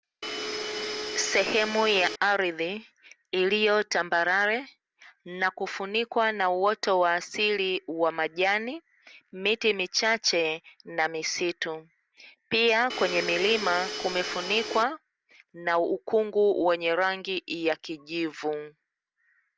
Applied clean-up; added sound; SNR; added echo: none; Domestic sounds, home sounds; 6 dB; none.